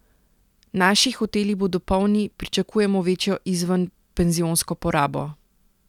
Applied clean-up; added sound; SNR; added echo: none; none; none; none.